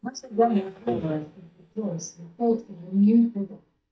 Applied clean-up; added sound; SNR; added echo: neural mask model DeepFilterNet 3.